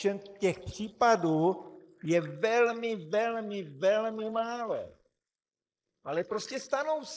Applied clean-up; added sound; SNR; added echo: neural mask model Resemble Enhance denoiser.